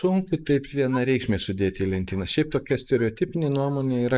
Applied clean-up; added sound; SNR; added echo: neural mask model Resemble Enhance denoiser.